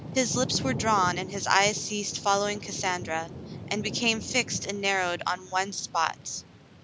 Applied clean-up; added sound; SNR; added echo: none; Thunder / Rain; 10 dB; none.